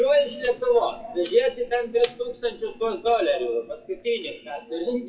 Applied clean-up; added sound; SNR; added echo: classical method WPE with log-MMSE.